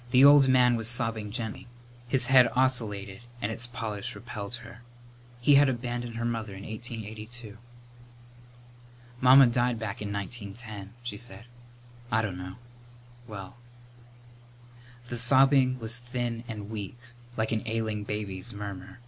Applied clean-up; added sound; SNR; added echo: none; none; none; none.